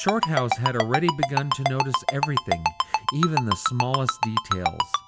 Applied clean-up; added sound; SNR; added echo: none; Ringtone; -1 dB; none.